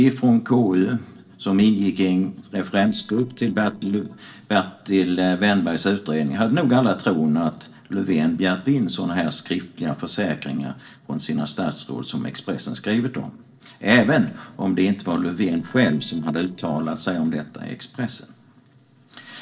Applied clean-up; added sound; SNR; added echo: neural separator model SepFormer DNS4.